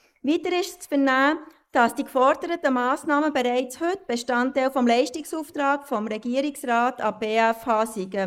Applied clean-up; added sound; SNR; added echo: neural mask model Resemble Enhance denoiser.